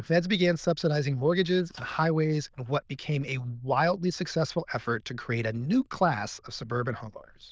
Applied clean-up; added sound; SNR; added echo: neural diffusion model UNIVERSE++.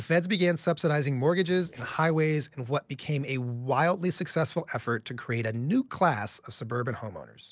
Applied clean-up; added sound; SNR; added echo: neural separator model SepFormer DNS4.